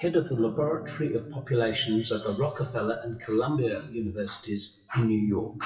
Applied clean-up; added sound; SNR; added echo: classical method WPE with log-MMSE.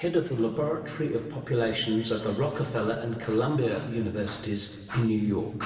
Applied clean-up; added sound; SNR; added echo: none; Breathing; 19 dB; reverberation time 2.7 s.